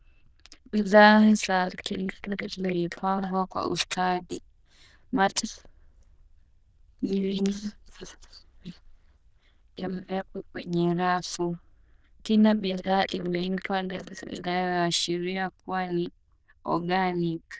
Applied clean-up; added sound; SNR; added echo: neural diffusion model UNIVERSE++.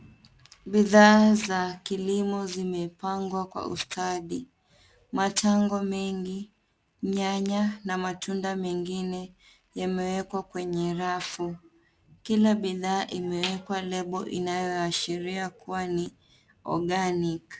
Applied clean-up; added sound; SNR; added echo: none; none; none; none.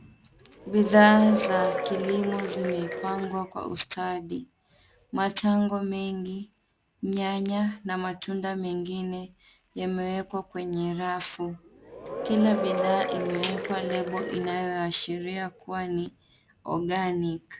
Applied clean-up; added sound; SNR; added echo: none; Applause / Crowd / Cheering; 4 dB; none.